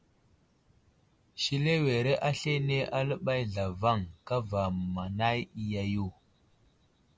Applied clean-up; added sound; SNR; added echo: none; Ringtone; 17 dB; none.